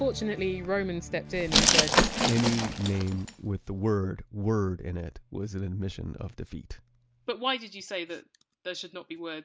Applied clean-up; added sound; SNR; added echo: none; Glass; -4 dB; none.